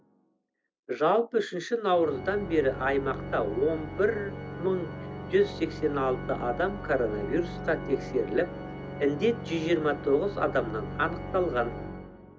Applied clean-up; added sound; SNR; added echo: none; Organ; 9 dB; none.